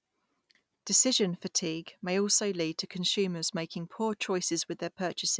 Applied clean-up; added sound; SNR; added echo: none; none; none; none.